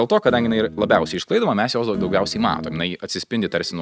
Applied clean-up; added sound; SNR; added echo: neural mask model RNNoise.